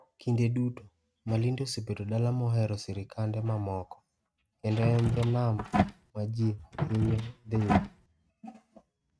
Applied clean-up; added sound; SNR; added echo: neural mask model RNNoise.